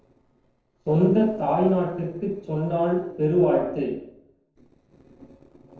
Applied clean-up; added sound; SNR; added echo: neural separator model SepFormer DNS4.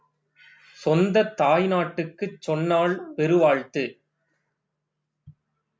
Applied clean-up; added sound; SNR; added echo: none; none; none; none.